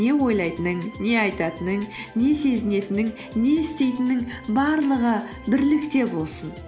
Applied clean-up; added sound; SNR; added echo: none; none; none; none.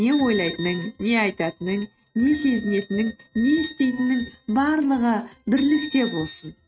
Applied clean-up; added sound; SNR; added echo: neural mask model RNNoise.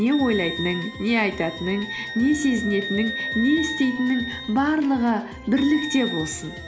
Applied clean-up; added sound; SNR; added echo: none; Wind instrument, woodwind instrument; 10 dB; none.